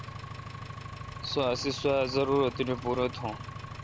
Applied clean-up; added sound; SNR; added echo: none; Engine; 10 dB; none.